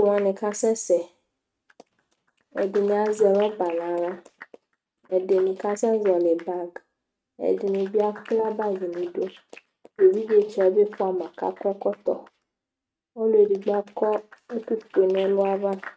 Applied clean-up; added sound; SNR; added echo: neural mask model RNNoise.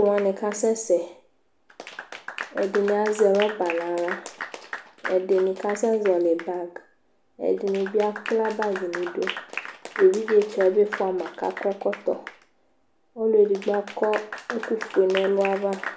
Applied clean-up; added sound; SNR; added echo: none; Applause / Clapping; 13 dB; none.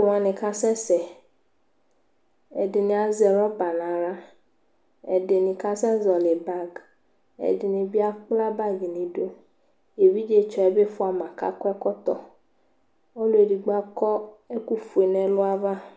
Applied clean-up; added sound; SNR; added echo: none; none; none; none.